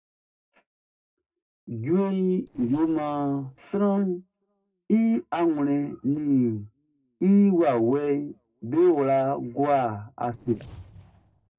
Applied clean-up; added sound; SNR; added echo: neural separator model SepFormer DNS4.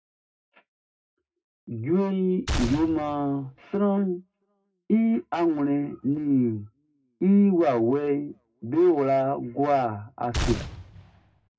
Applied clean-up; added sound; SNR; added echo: none; Gunshot, gunfire; 6 dB; reverberation time 0.2 s.